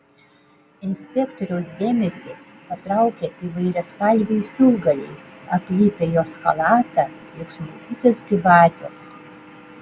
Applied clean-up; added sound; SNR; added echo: none; none; none; none.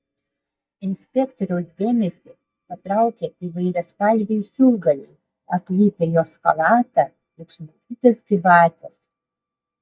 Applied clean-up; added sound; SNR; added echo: neural mask model DeepFilterNet 3.